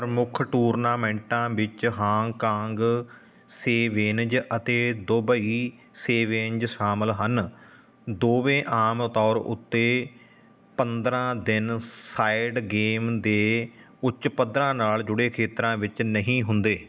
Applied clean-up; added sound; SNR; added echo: none; none; none; none.